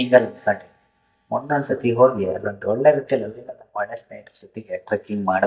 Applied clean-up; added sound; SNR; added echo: neural mask model DeepFilterNet 3.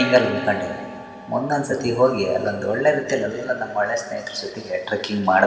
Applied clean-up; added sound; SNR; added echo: none; Gong; 17 dB; reverberation time 2.4 s.